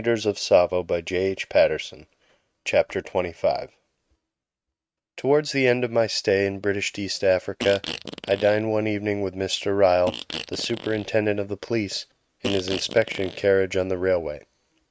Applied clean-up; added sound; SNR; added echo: neural mask model RNNoise.